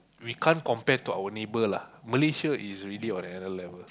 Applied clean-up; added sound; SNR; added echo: none; none; none; none.